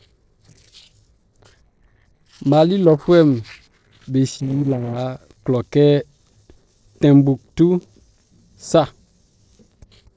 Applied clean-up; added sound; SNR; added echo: neural separator model SepFormer DNS4.